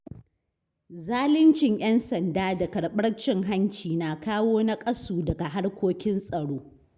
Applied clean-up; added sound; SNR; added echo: none; none; none; none.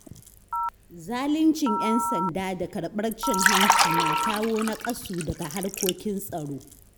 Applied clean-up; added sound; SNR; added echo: none; Telephone + Liquid; 0 dB; none.